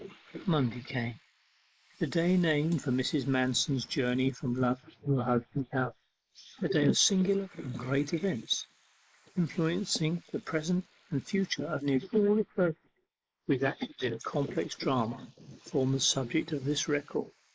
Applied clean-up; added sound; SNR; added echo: neural mask model Resemble Enhance denoiser.